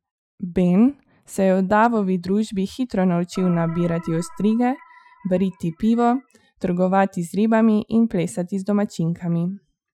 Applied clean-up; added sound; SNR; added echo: classical method Wiener filter.